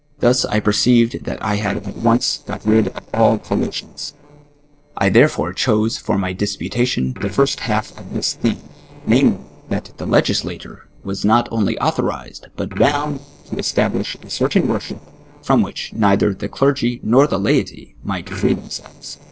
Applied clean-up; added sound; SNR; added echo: neural separator model SepFormer DNS4.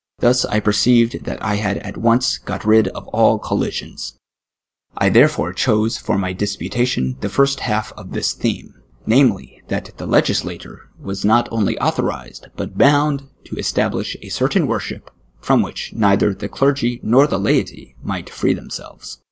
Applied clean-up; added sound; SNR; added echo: none; none; none; none.